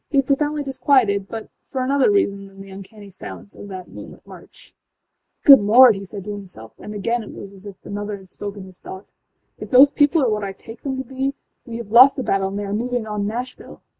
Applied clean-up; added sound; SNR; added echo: neural mask model Resemble Enhance denoiser.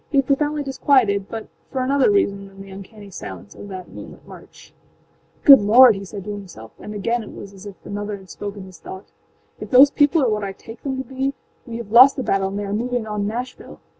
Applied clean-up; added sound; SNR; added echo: none; none; none; none.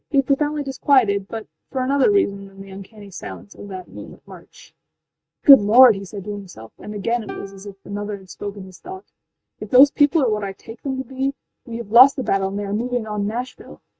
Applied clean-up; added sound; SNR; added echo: neural mask model RNNoise.